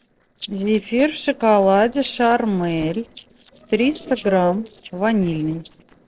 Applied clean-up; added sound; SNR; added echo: neural separator model SepFormer DNS4.